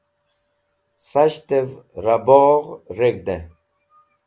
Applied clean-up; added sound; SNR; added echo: none; none; none; none.